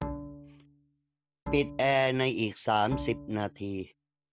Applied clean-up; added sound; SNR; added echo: none; Bowed string instrument; 12 dB; none.